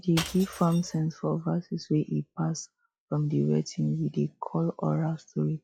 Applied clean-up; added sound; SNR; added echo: classical method log-MMSE.